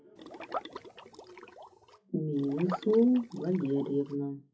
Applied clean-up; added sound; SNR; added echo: classical method WPE with log-MMSE.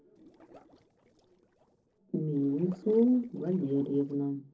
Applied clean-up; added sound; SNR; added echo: neural separator model SepFormer DNS4.